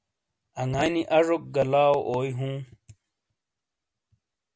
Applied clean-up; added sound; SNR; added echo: none; none; none; none.